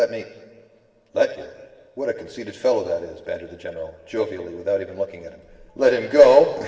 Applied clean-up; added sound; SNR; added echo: none; none; none; reverberation time 2.0 s.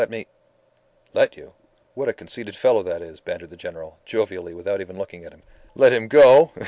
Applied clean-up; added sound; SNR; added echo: none; none; none; none.